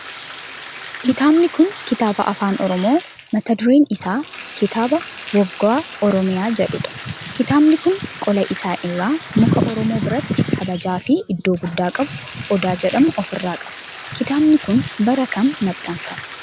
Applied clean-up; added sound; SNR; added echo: none; Bathtub (filling or washing); 14 dB; none.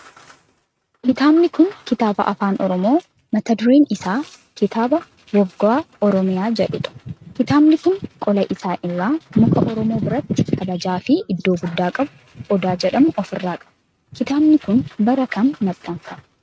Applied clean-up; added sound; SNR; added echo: neural mask model RNNoise.